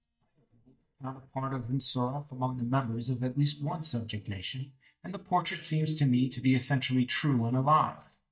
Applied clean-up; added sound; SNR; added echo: neural mask model DeepFilterNet 3.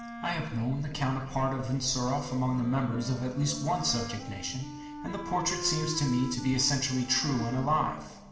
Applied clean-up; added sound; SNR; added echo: none; Wind instrument, woodwind instrument; 12 dB; reverberation time 1.1 s.